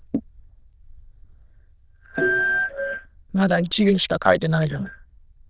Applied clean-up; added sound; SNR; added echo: neural diffusion model UNIVERSE++.